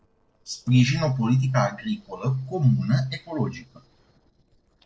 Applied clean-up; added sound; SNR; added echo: neural separator model SepFormer DNS4.